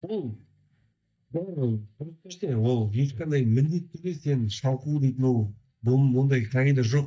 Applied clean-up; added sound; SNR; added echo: neural mask model DeepFilterNet 3.